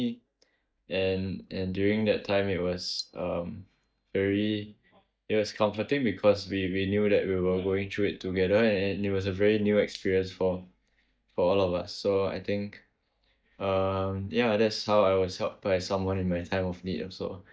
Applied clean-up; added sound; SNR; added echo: neural mask model DeepFilterNet 3.